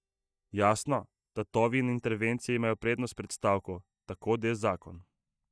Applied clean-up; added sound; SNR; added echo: neural mask model DeepFilterNet 3.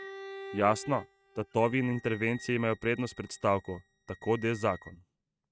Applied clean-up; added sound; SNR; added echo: neural mask model RNNoise.